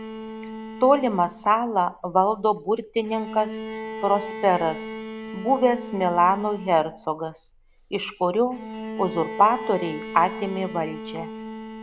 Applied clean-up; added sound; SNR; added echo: none; Bowed string instrument; 12 dB; none.